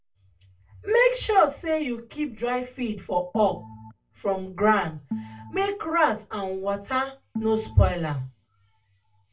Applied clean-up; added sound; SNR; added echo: none; Organ; 11 dB; reverberation time 0.2 s.